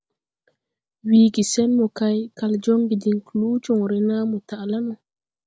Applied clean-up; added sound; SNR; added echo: none; none; none; none.